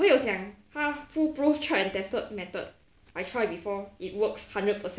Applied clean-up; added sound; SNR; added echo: none; none; none; none.